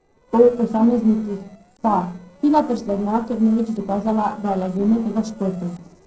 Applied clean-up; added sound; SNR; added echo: neural separator model SepFormer DNS4.